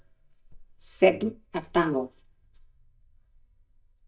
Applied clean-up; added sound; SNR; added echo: neural mask model DeepFilterNet 3.